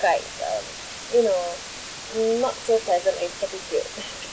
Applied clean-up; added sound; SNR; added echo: none; Water; 11 dB; none.